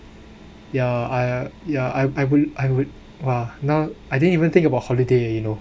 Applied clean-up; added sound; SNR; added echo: none; none; none; none.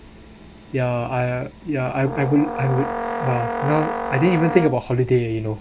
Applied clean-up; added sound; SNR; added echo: none; Brass instrument; 5 dB; none.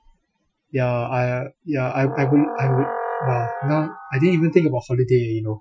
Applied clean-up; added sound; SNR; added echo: classical method Wiener filter.